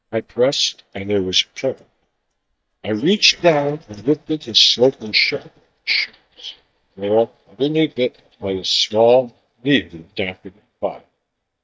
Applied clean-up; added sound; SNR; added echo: neural mask model DeepFilterNet 3.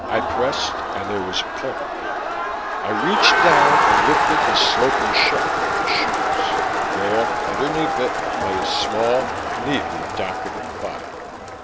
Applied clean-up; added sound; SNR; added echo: none; Crowd; -4 dB; none.